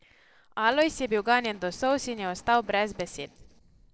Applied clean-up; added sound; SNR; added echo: neural separator model SepFormer DNS4.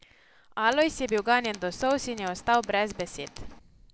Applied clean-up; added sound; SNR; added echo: none; Tools; 20 dB; none.